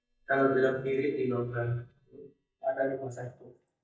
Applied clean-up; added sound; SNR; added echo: neural mask model DeepFilterNet 3.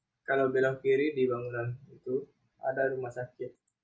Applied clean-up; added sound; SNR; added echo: none; none; none; none.